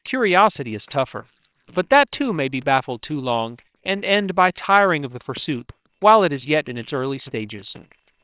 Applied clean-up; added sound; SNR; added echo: neural separator model SepFormer WHAMR!.